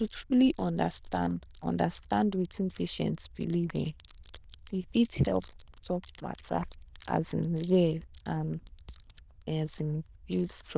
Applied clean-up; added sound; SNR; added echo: neural diffusion model UNIVERSE++.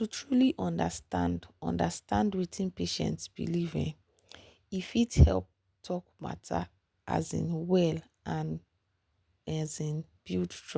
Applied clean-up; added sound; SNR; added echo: none; none; none; none.